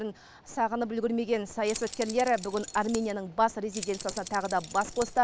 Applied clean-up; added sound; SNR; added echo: none; Keys jangling; 12 dB; none.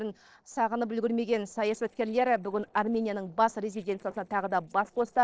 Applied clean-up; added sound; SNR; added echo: neural separator model SepFormer DNS4.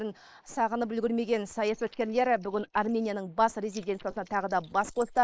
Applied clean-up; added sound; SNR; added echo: neural mask model Resemble Enhance denoiser.